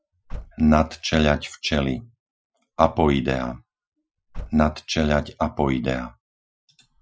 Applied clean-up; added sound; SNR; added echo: classical method Wiener filter.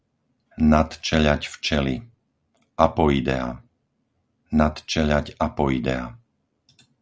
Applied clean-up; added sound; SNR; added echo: none; none; none; none.